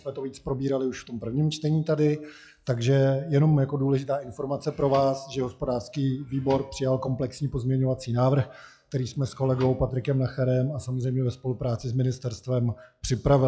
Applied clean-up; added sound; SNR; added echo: classical method log-MMSE.